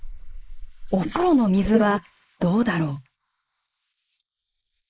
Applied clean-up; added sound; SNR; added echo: neural mask model Resemble Enhance denoiser.